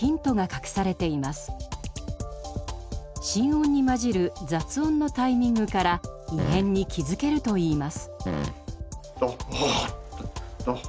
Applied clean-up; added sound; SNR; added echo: none; Fart; 5 dB; none.